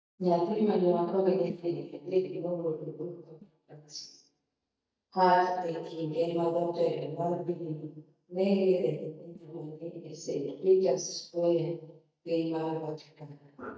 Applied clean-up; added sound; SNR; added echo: neural mask model DeepFilterNet 3.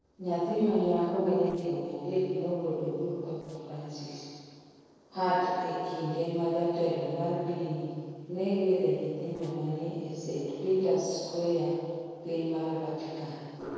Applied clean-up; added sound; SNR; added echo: neural separator model SepFormer DNS4.